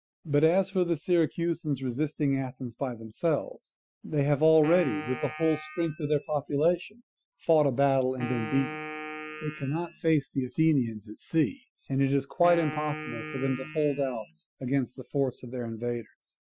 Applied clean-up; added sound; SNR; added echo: classical method Wiener filter.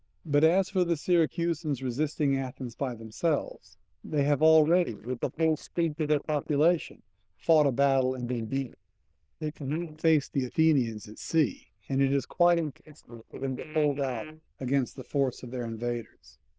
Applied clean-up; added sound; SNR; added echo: neural diffusion model UNIVERSE++.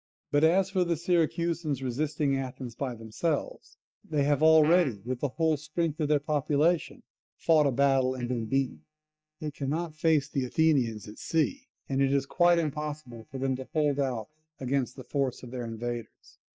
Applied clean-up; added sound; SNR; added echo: neural mask model DeepFilterNet 3.